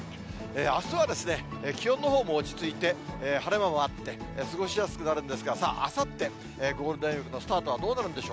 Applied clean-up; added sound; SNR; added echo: none; none; none; none.